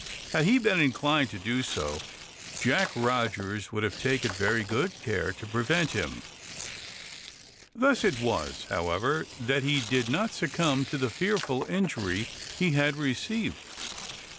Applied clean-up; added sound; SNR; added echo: none; Shatter + Tearing; 12 dB; none.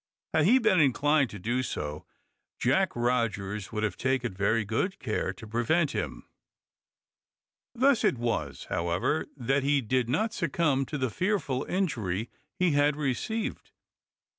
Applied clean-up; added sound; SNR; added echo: none; none; none; none.